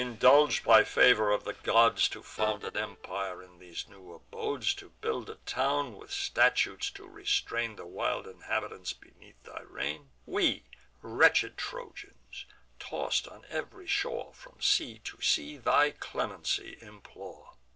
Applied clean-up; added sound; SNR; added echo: neural separator model SepFormer DNS4.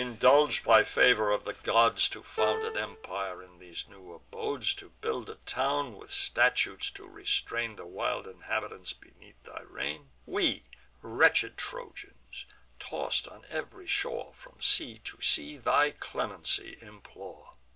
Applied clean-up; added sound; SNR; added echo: none; Piano; 5 dB; none.